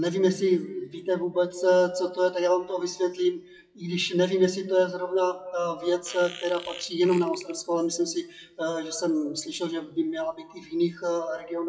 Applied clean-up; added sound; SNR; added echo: classical method WPE with log-MMSE.